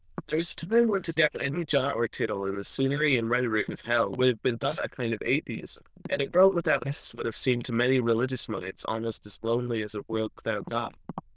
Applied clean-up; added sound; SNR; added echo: neural diffusion model UNIVERSE++.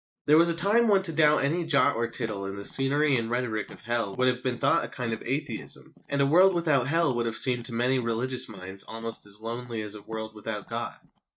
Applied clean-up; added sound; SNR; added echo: neural mask model DeepFilterNet 3.